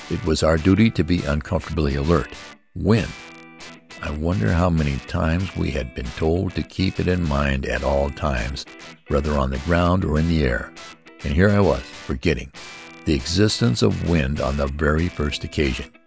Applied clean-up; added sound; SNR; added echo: none; Guitar; 20 dB; none.